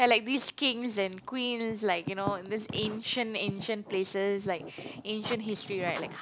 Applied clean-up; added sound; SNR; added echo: none; none; none; none.